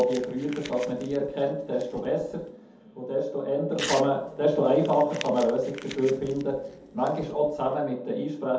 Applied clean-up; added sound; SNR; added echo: none; Crumpling, crinkling / Tearing; 17 dB; reverberation time 0.6 s.